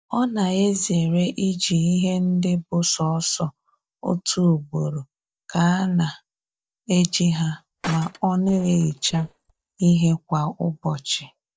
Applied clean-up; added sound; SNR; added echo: neural mask model DeepFilterNet 3.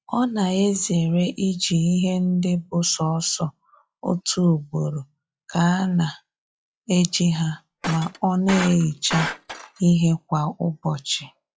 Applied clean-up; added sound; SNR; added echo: classical method log-MMSE.